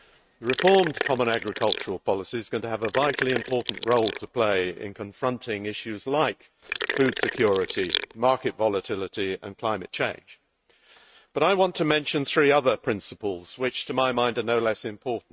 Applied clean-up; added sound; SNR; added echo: neural mask model RNNoise.